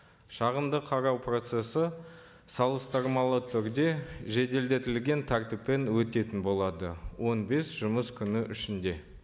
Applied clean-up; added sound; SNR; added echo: none; none; none; none.